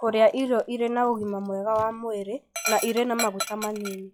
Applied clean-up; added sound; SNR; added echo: classical method log-MMSE.